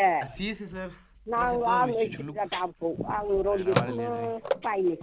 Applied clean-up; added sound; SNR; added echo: none; Telephone; 7 dB; none.